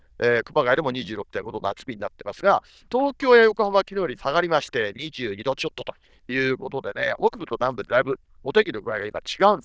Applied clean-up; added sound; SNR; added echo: neural diffusion model UNIVERSE++.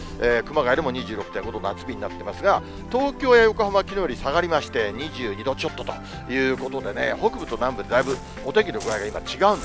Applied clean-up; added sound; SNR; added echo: none; Waves, surf; 18 dB; none.